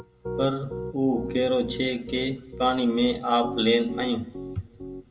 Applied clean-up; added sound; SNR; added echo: none; Piano; 12 dB; reverberation time 0.7 s.